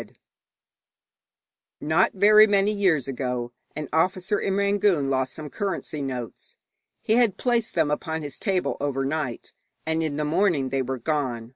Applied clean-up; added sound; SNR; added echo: none; none; none; none.